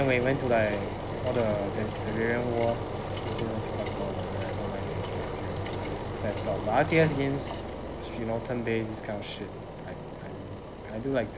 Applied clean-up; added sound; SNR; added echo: none; Engine; 3 dB; none.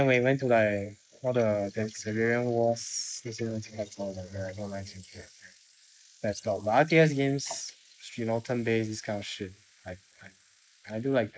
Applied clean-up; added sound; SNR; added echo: neural mask model Resemble Enhance denoiser.